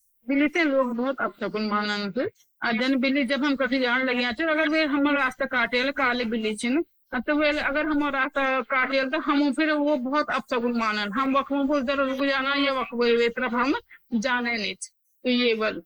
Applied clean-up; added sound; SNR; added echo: neural mask model Resemble Enhance denoiser.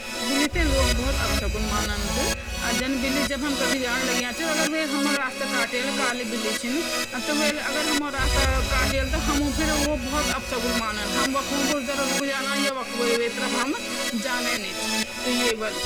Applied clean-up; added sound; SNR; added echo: none; Alarm + Keyboard (musical); -1 dB; none.